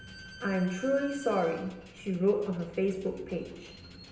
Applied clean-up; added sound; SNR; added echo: none; Squeak / Slam; 17 dB; reverberation time 0.9 s.